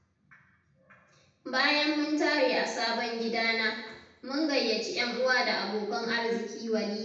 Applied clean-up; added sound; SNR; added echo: none; none; none; reverberation time 0.8 s.